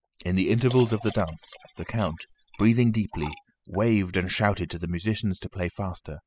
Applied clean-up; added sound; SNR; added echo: classical method spectral subtraction.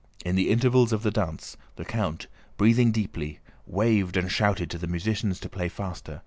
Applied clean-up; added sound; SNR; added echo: none; none; none; none.